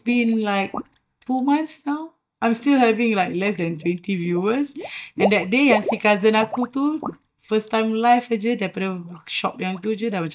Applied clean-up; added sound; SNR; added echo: neural mask model DeepFilterNet 3.